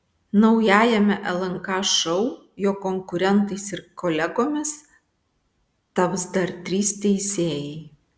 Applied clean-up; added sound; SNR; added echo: none; none; none; none.